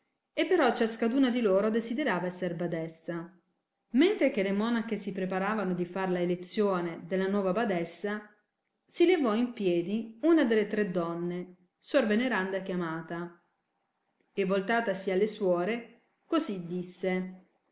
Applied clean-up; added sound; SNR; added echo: none; none; none; none.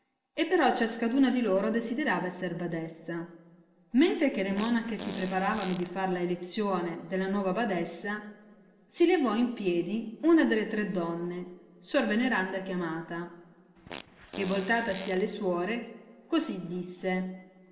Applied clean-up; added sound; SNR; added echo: none; Fart; 16 dB; reverberation time 2.7 s.